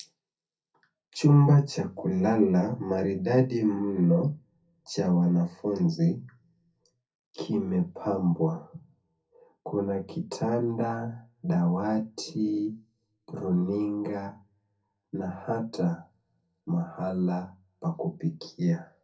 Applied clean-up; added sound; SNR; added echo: none; none; none; reverberation time 0.3 s.